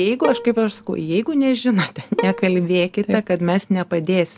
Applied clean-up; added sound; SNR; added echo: none; Bowed string instrument; 11 dB; none.